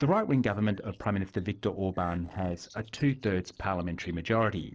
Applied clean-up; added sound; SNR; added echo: neural separator model SepFormer DNS4.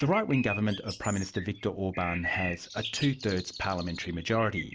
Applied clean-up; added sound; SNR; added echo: none; Bird; 10 dB; none.